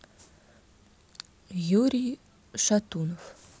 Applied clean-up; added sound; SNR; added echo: none; none; none; none.